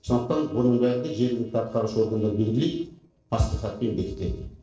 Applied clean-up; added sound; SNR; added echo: neural separator model SepFormer DNS4.